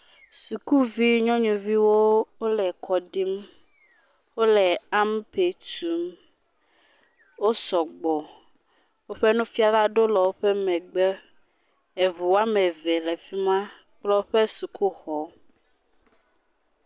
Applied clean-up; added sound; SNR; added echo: none; none; none; none.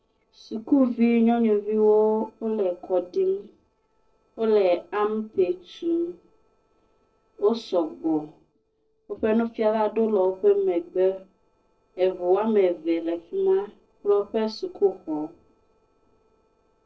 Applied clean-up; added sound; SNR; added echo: neural separator model SepFormer DNS4.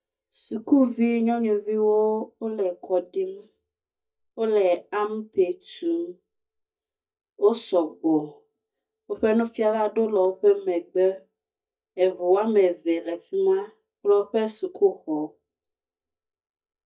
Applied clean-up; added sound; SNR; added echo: neural mask model DeepFilterNet 3.